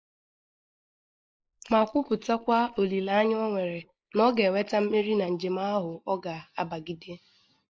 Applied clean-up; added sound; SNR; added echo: neural mask model Resemble Enhance denoiser.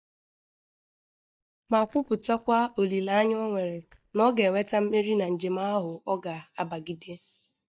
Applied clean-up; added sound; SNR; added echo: neural mask model DeepFilterNet 3.